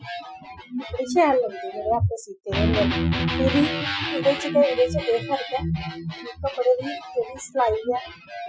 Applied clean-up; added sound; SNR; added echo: classical method Wiener filter.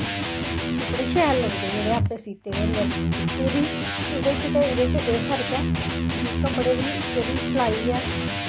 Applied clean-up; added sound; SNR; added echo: none; Electric guitar; -1 dB; none.